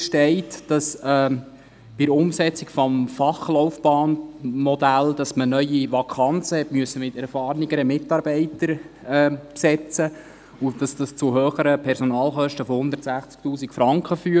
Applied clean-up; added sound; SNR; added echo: none; none; none; none.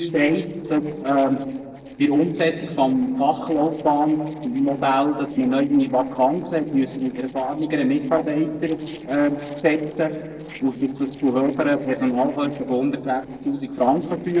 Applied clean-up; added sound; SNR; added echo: neural separator model SepFormer DNS4.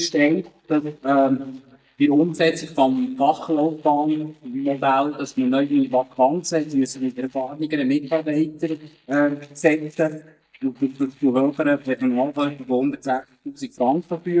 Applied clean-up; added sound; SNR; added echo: neural mask model DeepFilterNet 3.